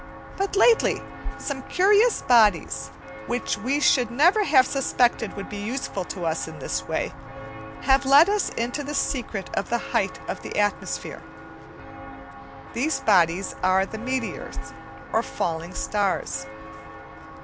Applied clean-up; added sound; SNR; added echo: none; Walk, footsteps; 12 dB; none.